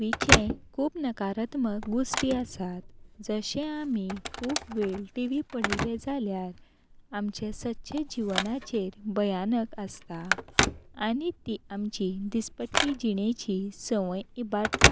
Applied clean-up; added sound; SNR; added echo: none; Telephone; 1 dB; none.